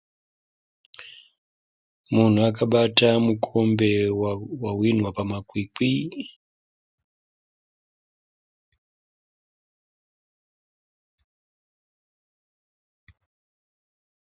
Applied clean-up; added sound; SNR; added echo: none; none; none; none.